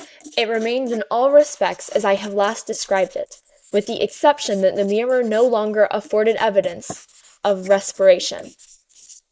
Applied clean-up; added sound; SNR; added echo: neural mask model Resemble Enhance denoiser.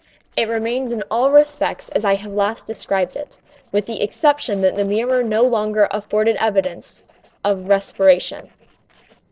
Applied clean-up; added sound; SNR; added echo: neural separator model SepFormer DNS4.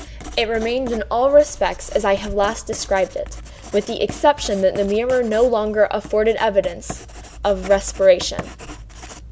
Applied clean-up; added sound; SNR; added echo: none; Writing; 15 dB; none.